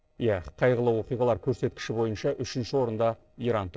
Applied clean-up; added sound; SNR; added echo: neural separator model SepFormer DNS4.